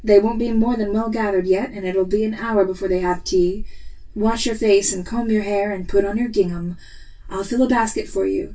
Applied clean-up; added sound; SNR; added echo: none; none; none; reverberation time 0.1 s.